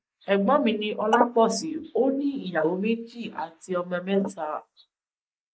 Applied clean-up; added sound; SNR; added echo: neural mask model Resemble Enhance denoiser.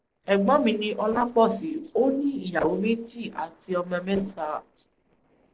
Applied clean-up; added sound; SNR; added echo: neural separator model SepFormer DNS4.